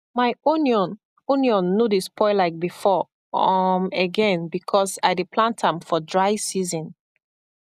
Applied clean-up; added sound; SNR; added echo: none; none; none; none.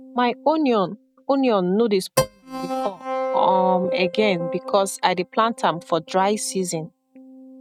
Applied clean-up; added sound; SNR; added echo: neural mask model RNNoise.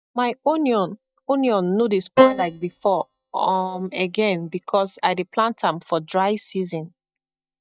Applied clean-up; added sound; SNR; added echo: neural mask model DeepFilterNet 3.